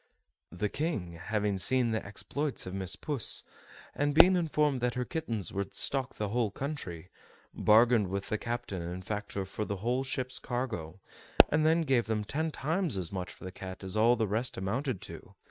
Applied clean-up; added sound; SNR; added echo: neural mask model RNNoise.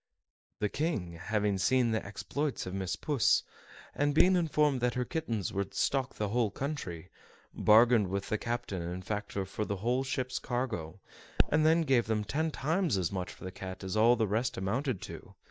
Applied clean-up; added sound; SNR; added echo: neural mask model DeepFilterNet 3.